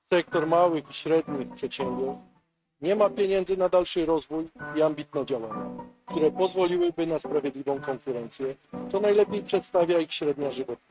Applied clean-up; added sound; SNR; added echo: neural mask model RNNoise.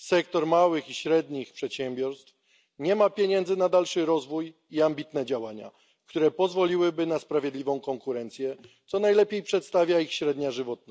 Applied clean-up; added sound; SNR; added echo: none; none; none; none.